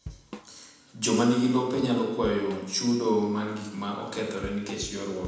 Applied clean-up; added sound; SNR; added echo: none; Drum / Drum kit; 18 dB; reverberation time 1.0 s.